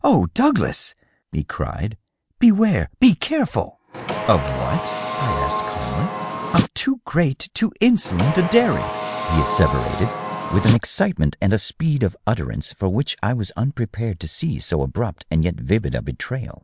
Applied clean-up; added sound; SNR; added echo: none; Car; 4 dB; none.